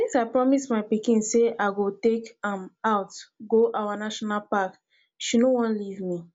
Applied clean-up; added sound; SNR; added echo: none; none; none; none.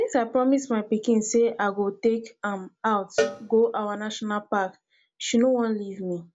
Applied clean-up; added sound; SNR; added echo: none; Cowbell; 9 dB; none.